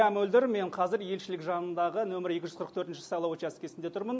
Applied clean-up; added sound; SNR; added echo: none; none; none; none.